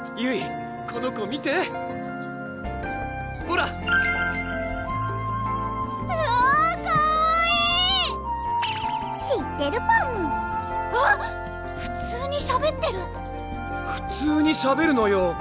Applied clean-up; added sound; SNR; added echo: none; none; none; none.